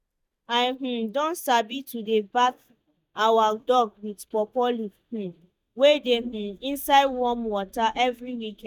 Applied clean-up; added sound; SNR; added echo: neural mask model DeepFilterNet 3.